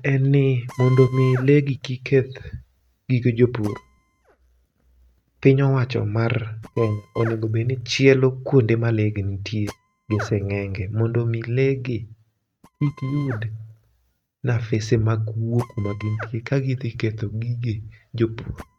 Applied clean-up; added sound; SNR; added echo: neural mask model RNNoise.